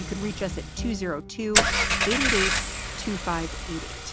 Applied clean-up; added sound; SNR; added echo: none; Engine / Car; -3 dB; none.